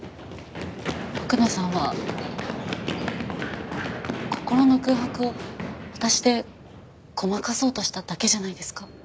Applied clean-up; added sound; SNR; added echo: none; Run; 7 dB; none.